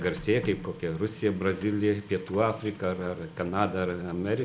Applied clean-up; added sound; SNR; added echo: none; Printer; 18 dB; none.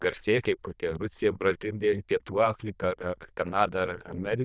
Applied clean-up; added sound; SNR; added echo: neural diffusion model UNIVERSE++.